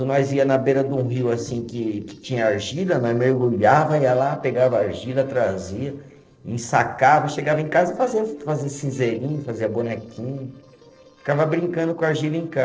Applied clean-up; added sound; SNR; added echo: neural separator model SepFormer DNS4.